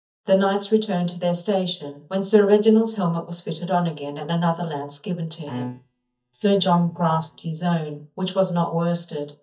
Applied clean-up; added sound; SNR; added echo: neural mask model DeepFilterNet 3.